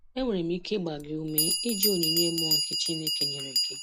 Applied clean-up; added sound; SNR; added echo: none; Bell; -2 dB; none.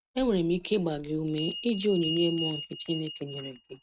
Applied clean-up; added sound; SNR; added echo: neural mask model RNNoise.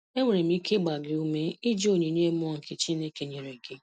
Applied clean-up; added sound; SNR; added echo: none; none; none; none.